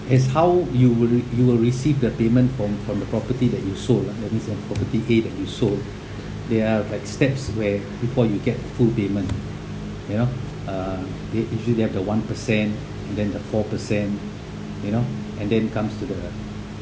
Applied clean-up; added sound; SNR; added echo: none; none; none; none.